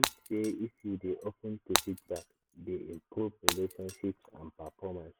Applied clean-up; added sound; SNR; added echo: none; Shatter; 0 dB; none.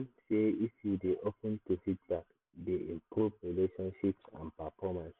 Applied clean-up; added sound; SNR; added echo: none; none; none; none.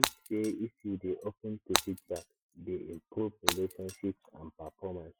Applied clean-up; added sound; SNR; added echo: classical method Wiener filter.